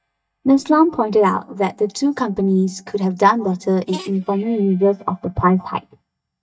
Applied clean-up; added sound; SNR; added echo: neural mask model DeepFilterNet 3.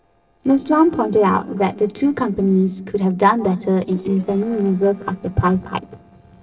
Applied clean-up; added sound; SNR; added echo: neural separator model SepFormer DNS4.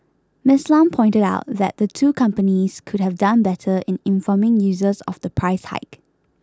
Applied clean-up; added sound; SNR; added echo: none; none; none; none.